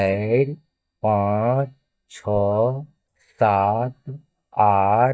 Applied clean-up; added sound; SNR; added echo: neural mask model DeepFilterNet 3.